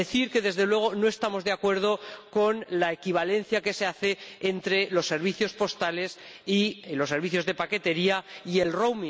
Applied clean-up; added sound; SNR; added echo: none; none; none; none.